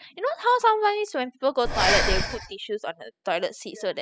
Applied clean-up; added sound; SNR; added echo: classical method spectral subtraction.